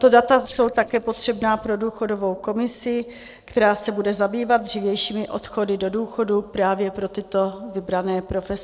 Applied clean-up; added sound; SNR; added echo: neural separator model SepFormer DNS4.